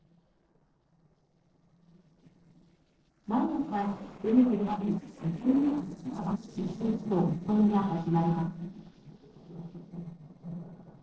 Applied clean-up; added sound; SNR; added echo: neural separator model SepFormer DNS4.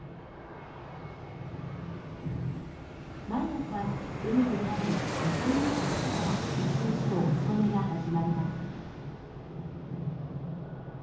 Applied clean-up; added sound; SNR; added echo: none; Fixed-wing aircraft, airplane; 6 dB; reverberation time 0.7 s.